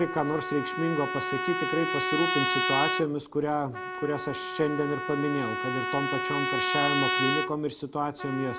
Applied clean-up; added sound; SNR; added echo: none; Trumpet; 1 dB; none.